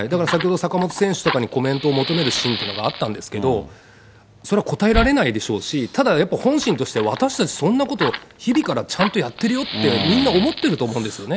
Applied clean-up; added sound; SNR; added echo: none; Fire; 10 dB; none.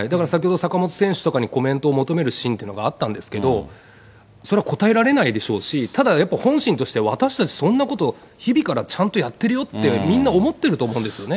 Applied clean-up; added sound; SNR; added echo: none; none; none; none.